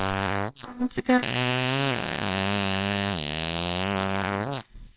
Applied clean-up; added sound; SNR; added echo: neural separator model SepFormer WHAMR!.